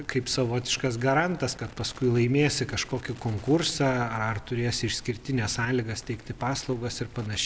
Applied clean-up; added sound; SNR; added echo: none; none; none; none.